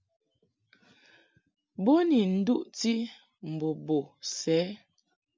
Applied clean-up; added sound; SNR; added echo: none; none; none; none.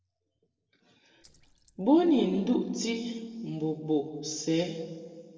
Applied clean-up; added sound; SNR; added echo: neural separator model SepFormer DNS4.